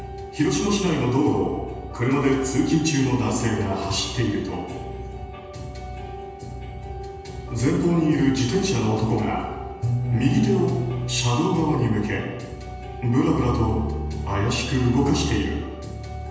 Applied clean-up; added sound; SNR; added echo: none; none; none; reverberation time 1.1 s.